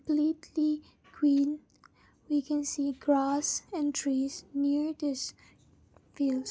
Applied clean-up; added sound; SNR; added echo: none; none; none; none.